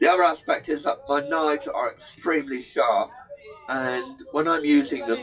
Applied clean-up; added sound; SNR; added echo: classical method WPE with log-MMSE.